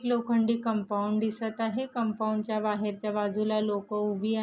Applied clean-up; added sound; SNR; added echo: none; none; none; none.